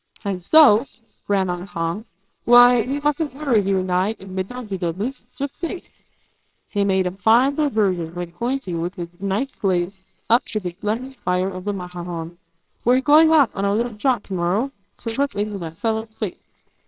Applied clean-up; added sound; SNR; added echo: neural separator model SepFormer WHAMR!.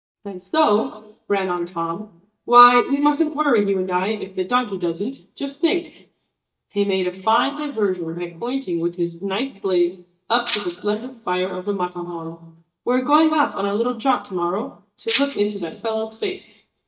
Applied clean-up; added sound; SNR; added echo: neural mask model DeepFilterNet 3.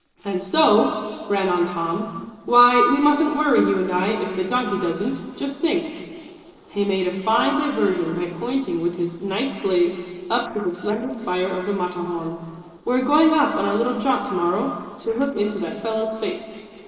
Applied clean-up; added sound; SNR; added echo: neural separator model SepFormer DNS4.